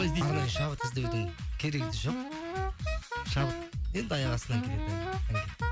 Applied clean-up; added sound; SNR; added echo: none; Wind instrument, woodwind instrument; 6 dB; none.